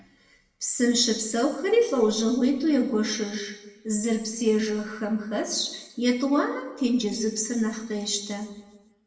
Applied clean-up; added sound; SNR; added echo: none; none; none; reverberation time 1.0 s.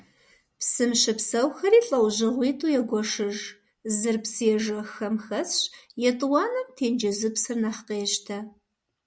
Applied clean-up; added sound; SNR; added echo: none; none; none; none.